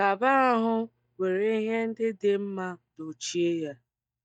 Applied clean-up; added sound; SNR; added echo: neural mask model DeepFilterNet 3.